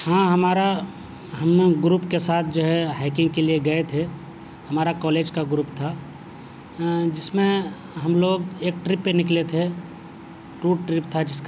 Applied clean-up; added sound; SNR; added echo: none; none; none; none.